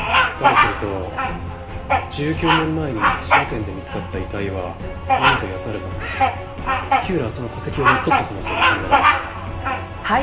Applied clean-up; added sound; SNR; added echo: none; Bird vocalization, bird call, bird song; -4 dB; reverberation time 0.7 s.